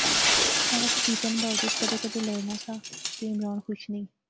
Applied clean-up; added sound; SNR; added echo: none; Shatter; -4 dB; none.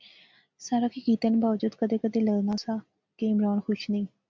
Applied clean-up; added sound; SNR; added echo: none; none; none; none.